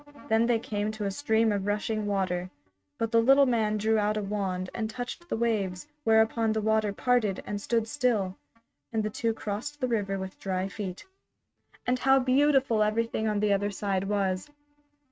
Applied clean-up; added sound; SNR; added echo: neural mask model RNNoise.